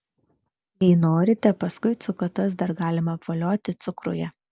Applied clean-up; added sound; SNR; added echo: none; none; none; none.